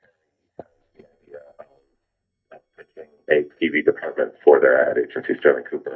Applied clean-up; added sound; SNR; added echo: neural mask model DeepFilterNet 3.